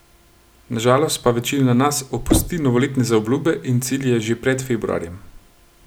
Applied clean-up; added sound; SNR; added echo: none; Knock; 8 dB; none.